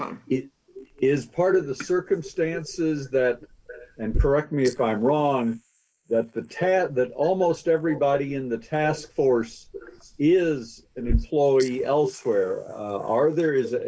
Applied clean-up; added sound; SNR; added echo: neural mask model Resemble Enhance denoiser.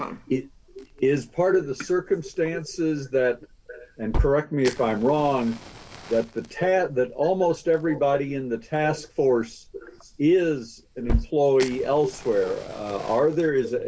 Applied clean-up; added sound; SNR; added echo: none; Fire; 11 dB; none.